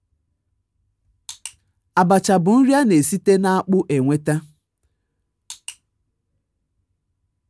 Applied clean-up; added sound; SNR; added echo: none; none; none; none.